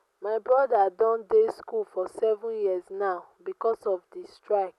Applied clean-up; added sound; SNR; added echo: none; none; none; none.